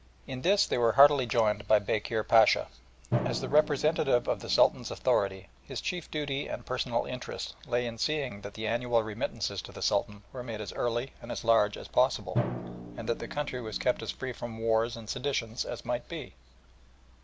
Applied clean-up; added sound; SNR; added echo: none; Drum; 13 dB; none.